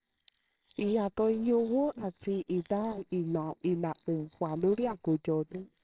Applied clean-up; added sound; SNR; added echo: neural separator model SepFormer WHAMR!.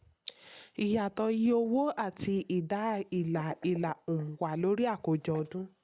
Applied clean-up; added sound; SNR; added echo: none; none; none; none.